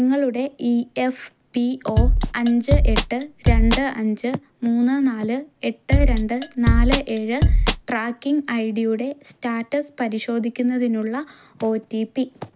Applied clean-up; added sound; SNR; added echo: none; Drum kit; -4 dB; none.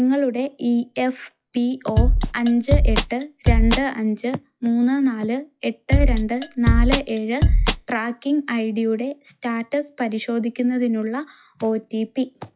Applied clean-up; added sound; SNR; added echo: classical method log-MMSE.